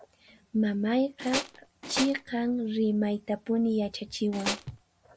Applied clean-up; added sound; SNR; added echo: none; Tools; 5 dB; none.